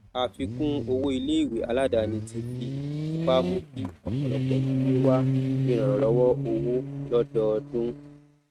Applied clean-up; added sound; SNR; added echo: neural mask model RNNoise.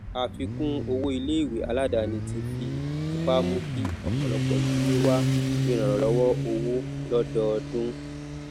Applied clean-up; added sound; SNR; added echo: none; Motorcycle; 0 dB; none.